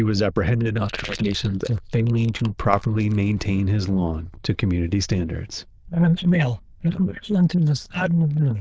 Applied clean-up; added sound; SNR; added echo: neural diffusion model UNIVERSE++.